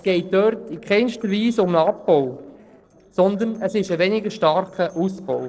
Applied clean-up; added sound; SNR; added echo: neural separator model SepFormer DNS4.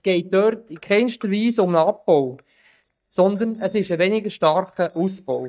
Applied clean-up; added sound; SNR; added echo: neural mask model DeepFilterNet 3.